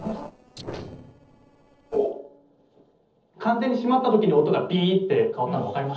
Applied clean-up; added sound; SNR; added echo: neural separator model SepFormer DNS4.